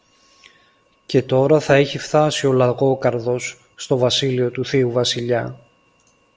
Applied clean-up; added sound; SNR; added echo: none; none; none; none.